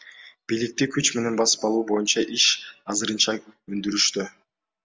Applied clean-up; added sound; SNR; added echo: none; none; none; none.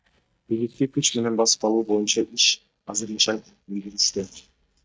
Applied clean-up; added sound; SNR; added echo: neural mask model DeepFilterNet 3.